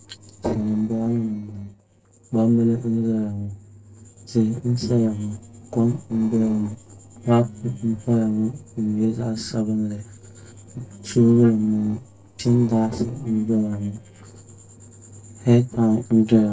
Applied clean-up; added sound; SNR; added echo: neural separator model SepFormer DNS4.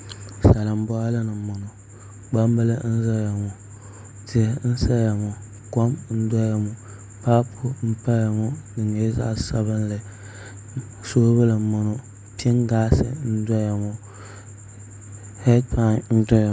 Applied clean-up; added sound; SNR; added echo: none; none; none; none.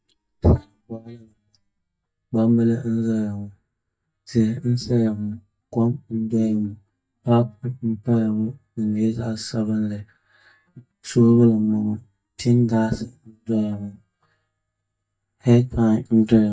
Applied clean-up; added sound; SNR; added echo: neural mask model DeepFilterNet 3.